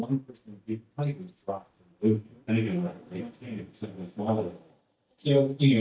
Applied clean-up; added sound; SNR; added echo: neural mask model DeepFilterNet 3.